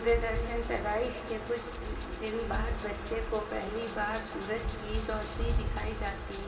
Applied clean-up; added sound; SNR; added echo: none; Tambourine; 6 dB; reverberation time 2.0 s.